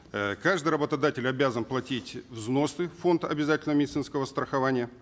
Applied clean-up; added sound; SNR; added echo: none; none; none; none.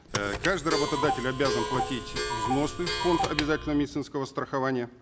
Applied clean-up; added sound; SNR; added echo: none; Clock; 2 dB; none.